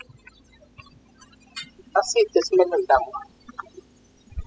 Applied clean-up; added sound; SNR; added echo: classical method spectral subtraction.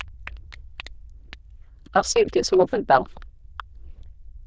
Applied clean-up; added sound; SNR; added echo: neural diffusion model UNIVERSE++.